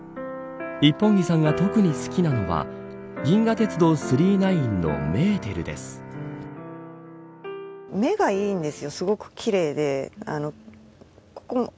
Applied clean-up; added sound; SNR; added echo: none; none; none; none.